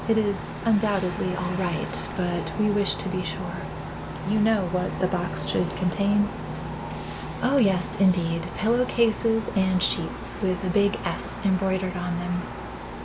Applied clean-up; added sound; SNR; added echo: none; Cricket; 7 dB; none.